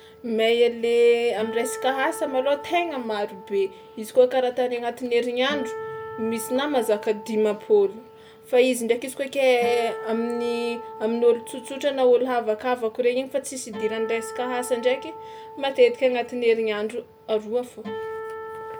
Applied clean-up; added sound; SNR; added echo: none; Acoustic guitar; 14 dB; none.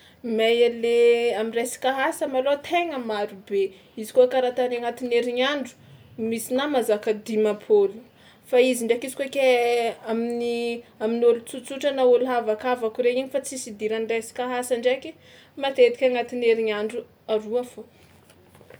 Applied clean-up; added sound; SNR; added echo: none; none; none; none.